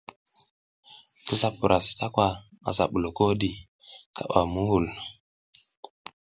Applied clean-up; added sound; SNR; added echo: none; none; none; none.